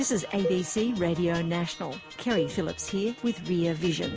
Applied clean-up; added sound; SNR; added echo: none; Cowbell; 11 dB; none.